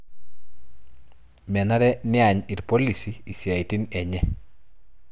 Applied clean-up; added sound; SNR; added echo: none; none; none; none.